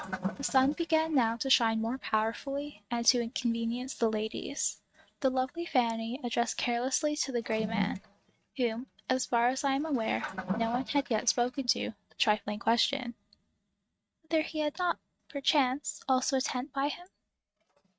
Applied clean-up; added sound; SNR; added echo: neural mask model RNNoise.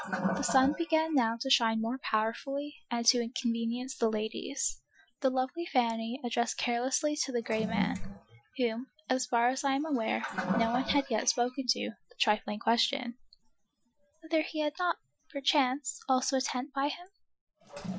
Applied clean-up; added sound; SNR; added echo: classical method Wiener filter.